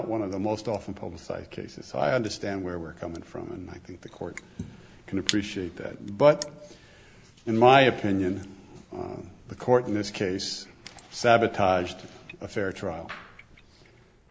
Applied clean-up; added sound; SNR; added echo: none; Crushing; 19 dB; none.